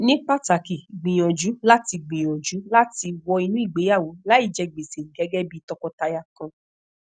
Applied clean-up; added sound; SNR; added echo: none; none; none; none.